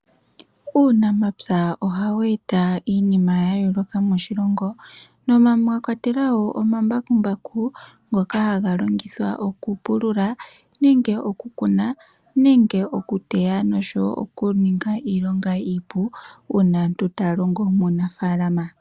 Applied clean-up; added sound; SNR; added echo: none; none; none; none.